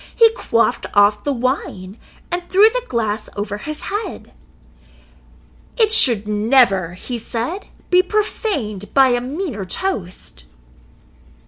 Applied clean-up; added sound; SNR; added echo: none; none; none; none.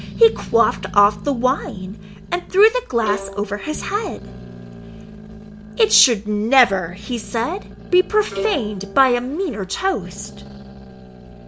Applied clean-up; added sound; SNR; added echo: none; Growling + Bowed string instrument; 14 dB; none.